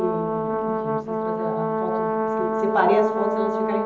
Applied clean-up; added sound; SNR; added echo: none; Brass instrument; -2 dB; reverberation time 1.2 s.